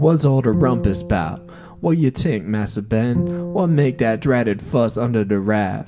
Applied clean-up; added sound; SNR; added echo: none; Bowed string instrument; 11 dB; reverberation time 0.2 s.